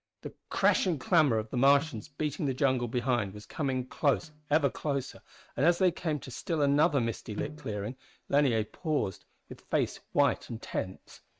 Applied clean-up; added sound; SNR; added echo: neural mask model RNNoise.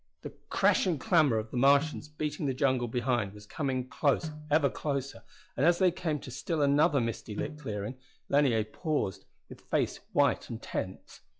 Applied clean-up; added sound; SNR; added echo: classical method log-MMSE.